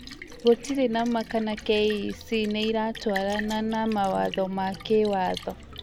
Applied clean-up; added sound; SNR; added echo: none; Splash, splatter; 15 dB; none.